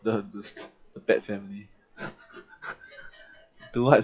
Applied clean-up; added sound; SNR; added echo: classical method WPE with log-MMSE.